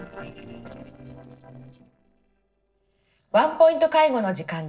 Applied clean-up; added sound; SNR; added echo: neural separator model SepFormer DNS4.